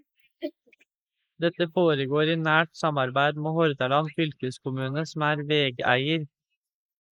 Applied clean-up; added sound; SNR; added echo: neural mask model Resemble Enhance denoiser.